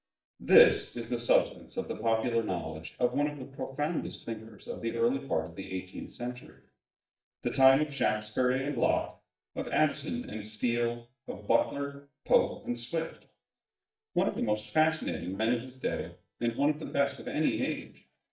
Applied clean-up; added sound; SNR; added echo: neural mask model DeepFilterNet 3.